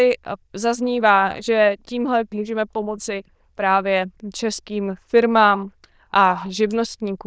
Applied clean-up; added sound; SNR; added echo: neural diffusion model UNIVERSE++.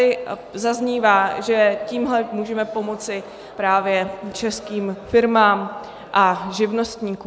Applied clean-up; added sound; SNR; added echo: none; none; none; none.